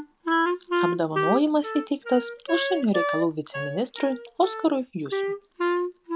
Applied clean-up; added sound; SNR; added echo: none; Wind instrument, woodwind instrument; 2 dB; none.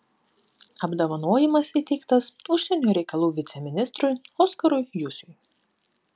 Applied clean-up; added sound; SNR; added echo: none; none; none; none.